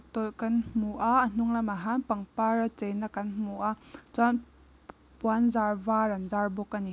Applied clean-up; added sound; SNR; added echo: none; none; none; none.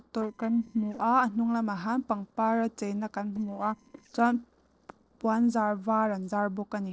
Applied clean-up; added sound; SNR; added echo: neural separator model SepFormer DNS4.